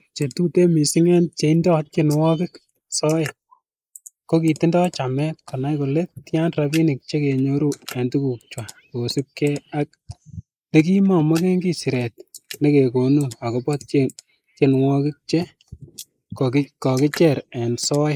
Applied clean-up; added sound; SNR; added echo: neural mask model Resemble Enhance denoiser.